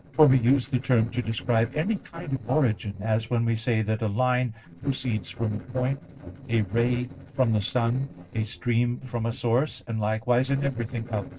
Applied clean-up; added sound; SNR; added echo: neural separator model SepFormer DNS4.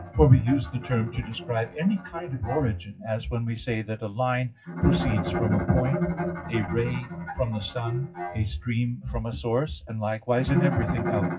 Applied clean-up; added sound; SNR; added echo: classical method WPE with log-MMSE.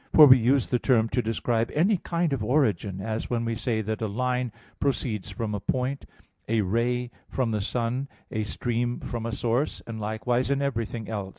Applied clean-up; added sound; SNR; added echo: none; none; none; none.